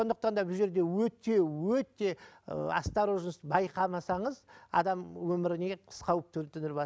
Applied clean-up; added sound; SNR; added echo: none; none; none; none.